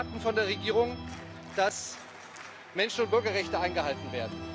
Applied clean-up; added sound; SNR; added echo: none; Organ; 9 dB; none.